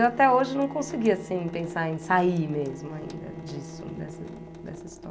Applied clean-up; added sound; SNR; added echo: none; Drip / Sink (filling or washing) / Water tap, faucet + Bowed string instrument; 14 dB; none.